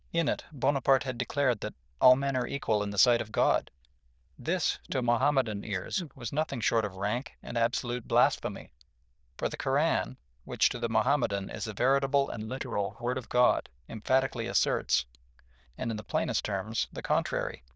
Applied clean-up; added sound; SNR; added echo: neural diffusion model UNIVERSE++.